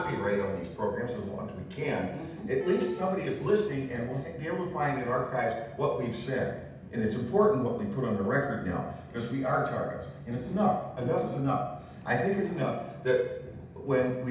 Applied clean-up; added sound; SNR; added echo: none; none; none; reverberation time 0.8 s.